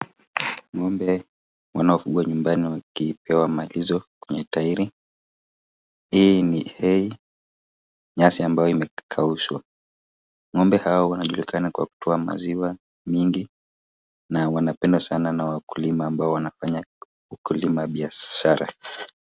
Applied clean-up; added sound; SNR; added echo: none; none; none; none.